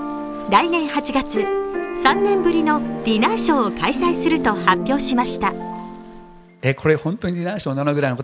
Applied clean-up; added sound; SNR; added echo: none; none; none; none.